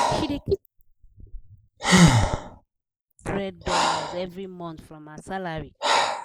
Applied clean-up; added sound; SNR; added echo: neural mask model Resemble Enhance denoiser.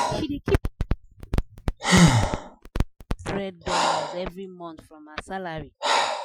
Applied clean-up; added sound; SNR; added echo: classical method Wiener filter.